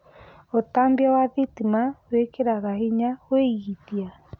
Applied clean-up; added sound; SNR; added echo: none; none; none; none.